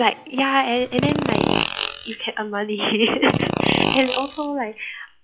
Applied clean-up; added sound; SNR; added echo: classical method log-MMSE.